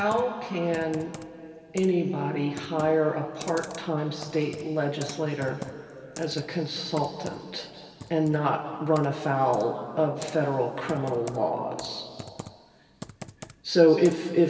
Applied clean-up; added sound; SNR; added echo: none; Computer keyboard; 18 dB; reverberation time 2.5 s.